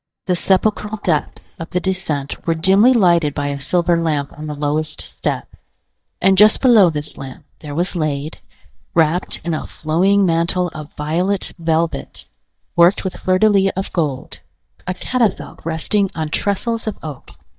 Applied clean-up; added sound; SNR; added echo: neural mask model DeepFilterNet 3.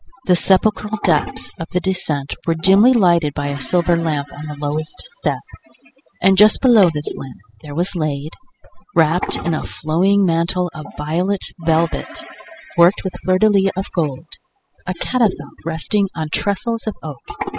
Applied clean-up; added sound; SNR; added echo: classical method spectral subtraction.